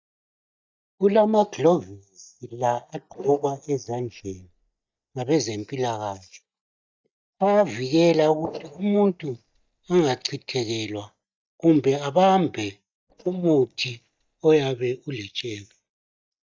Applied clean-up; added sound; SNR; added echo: neural mask model DeepFilterNet 3.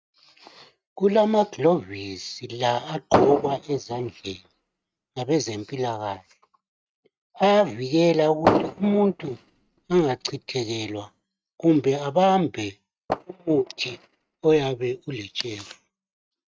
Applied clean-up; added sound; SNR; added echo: neural mask model RNNoise.